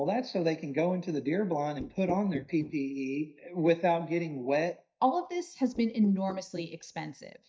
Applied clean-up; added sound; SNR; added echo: neural mask model DeepFilterNet 3.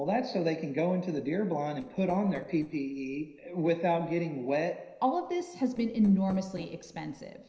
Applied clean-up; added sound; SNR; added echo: neural separator model SepFormer DNS4.